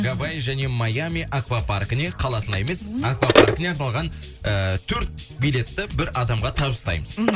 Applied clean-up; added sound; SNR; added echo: none; Telephone; 3 dB; none.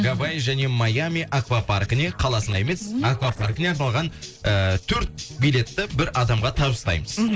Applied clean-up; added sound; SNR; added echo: neural separator model SepFormer DNS4.